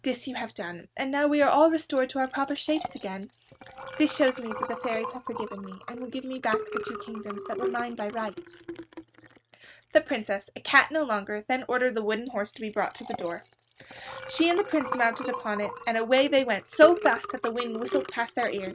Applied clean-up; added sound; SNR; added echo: neural mask model RNNoise.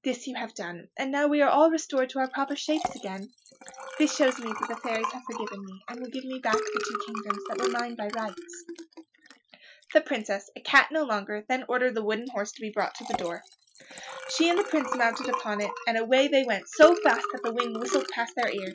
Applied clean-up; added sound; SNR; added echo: classical method Wiener filter.